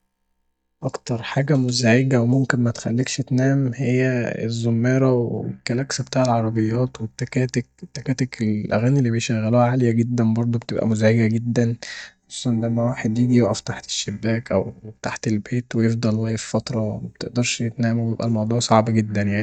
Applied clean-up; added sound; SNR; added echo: neural mask model DeepFilterNet 3.